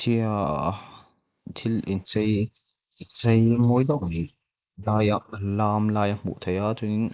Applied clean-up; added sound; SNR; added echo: neural mask model Resemble Enhance denoiser.